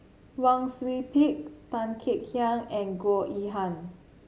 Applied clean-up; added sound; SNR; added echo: none; none; none; none.